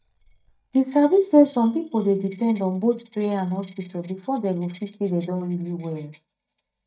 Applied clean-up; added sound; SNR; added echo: neural mask model DeepFilterNet 3.